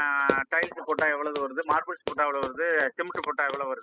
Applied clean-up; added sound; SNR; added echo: classical method spectral subtraction.